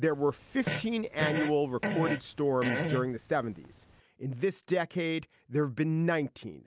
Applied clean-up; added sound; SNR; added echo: none; Fart; 5 dB; none.